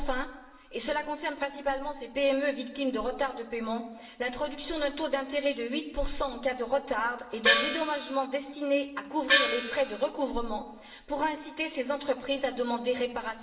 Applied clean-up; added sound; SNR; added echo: none; Gong; -3 dB; reverberation time 1.1 s.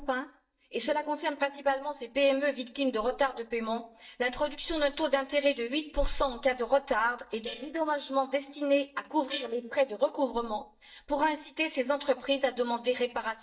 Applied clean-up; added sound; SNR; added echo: neural mask model DeepFilterNet 3.